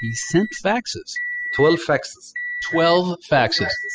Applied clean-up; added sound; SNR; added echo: classical method spectral subtraction.